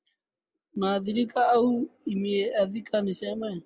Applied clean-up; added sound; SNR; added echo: none; none; none; none.